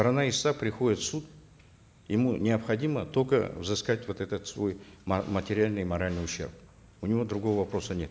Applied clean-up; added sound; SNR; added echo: none; none; none; none.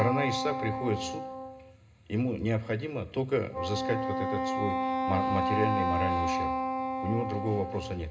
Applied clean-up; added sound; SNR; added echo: none; Wind instrument, woodwind instrument; 0 dB; reverberation time 0.2 s.